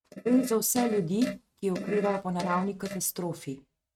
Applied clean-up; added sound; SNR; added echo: neural mask model RNNoise.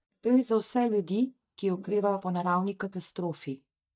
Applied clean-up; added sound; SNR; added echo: neural mask model DeepFilterNet 3.